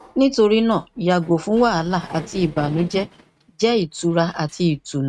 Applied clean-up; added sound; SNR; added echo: neural mask model RNNoise.